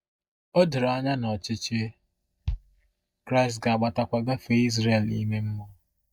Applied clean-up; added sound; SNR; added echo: neural mask model DeepFilterNet 3.